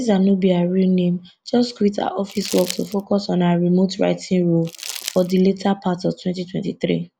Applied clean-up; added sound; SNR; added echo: none; Crumpling, crinkling; 13 dB; none.